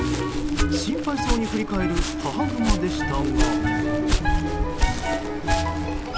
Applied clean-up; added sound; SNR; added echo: none; Walk, footsteps + Train; -2 dB; none.